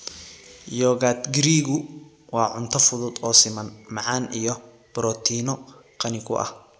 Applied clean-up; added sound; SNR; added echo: none; none; none; none.